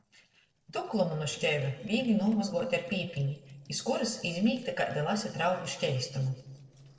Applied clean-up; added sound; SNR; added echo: neural separator model SepFormer DNS4.